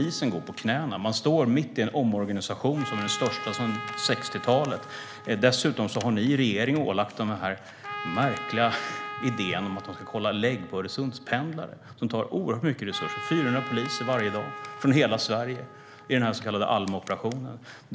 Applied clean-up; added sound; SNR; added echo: none; Trumpet; 13 dB; none.